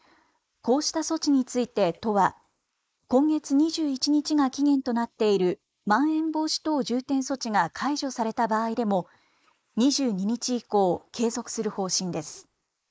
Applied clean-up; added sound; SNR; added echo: neural mask model Resemble Enhance denoiser.